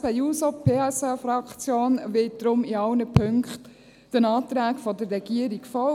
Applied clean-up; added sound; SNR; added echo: none; none; none; none.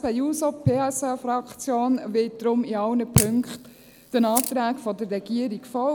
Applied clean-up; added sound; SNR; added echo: none; Camera; 9 dB; none.